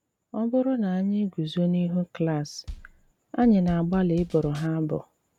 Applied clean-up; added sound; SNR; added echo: none; Bass drum / Snare drum / Drum kit; 17 dB; none.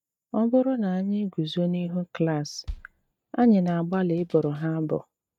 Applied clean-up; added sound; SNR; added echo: neural mask model DeepFilterNet 3.